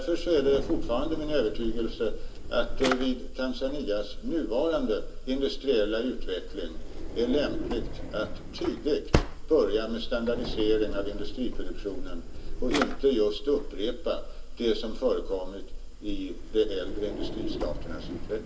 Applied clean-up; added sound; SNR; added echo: none; Drawer open or close; 3 dB; reverberation time 0.2 s.